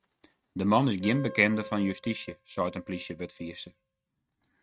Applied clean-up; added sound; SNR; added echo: neural mask model RNNoise.